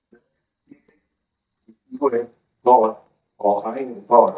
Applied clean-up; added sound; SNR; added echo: neural mask model DeepFilterNet 3.